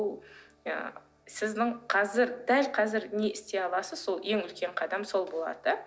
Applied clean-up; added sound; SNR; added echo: none; none; none; none.